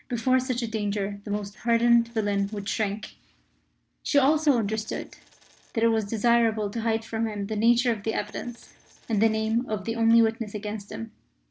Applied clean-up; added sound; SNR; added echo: neural separator model SepFormer DNS4.